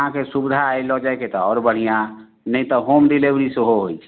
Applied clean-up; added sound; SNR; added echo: none; none; none; none.